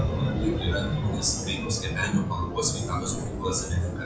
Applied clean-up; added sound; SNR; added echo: classical method WPE with log-MMSE.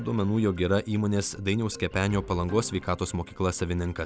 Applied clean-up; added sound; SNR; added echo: none; none; none; none.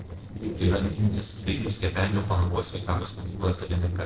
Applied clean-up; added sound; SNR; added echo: neural separator model SepFormer DNS4.